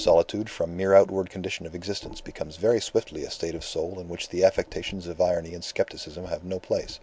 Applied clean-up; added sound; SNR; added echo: none; none; none; none.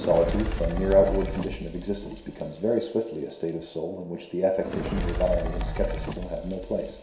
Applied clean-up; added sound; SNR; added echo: none; Fire; 5 dB; reverberation time 0.7 s.